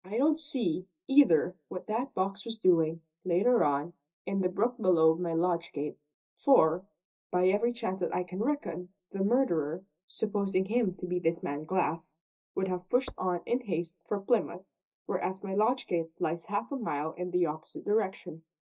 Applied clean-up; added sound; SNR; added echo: neural mask model DeepFilterNet 3.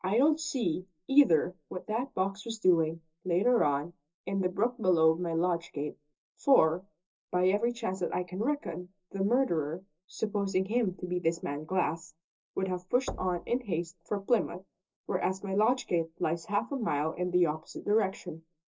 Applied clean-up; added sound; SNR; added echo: neural separator model SepFormer DNS4.